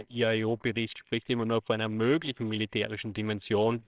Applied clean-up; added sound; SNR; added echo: neural separator model SepFormer WHAMR!.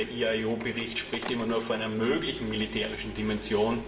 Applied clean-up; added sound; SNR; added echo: none; Printer; 13 dB; reverberation time 0.7 s.